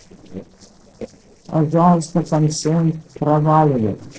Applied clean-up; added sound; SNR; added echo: neural separator model SepFormer DNS4.